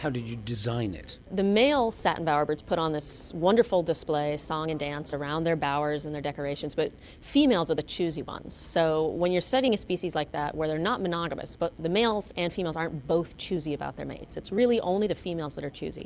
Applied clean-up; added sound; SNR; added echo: none; none; none; none.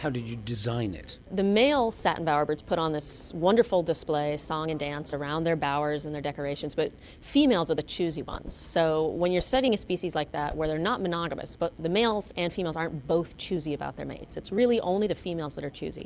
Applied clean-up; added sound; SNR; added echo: none; Whoosh, swoosh, swish; 15 dB; none.